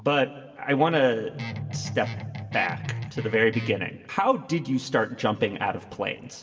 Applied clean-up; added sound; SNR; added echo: none; Guitar; 7 dB; reverberation time 1.3 s.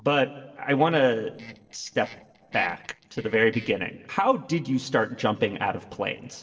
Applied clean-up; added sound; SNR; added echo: neural separator model SepFormer DNS4.